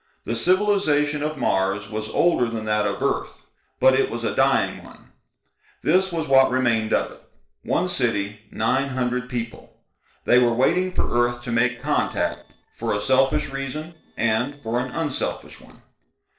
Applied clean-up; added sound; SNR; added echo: neural separator model SepFormer DNS4.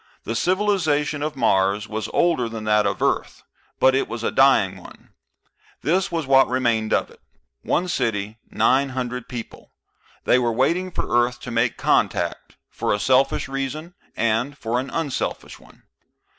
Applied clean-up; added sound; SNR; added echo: none; none; none; none.